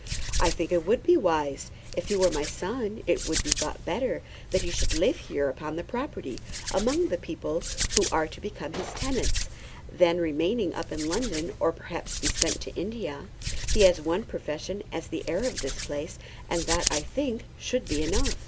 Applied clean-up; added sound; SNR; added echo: none; Gunshot, gunfire + Hands; 3 dB; none.